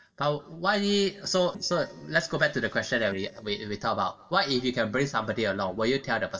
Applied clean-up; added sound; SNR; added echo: neural separator model SepFormer DNS4.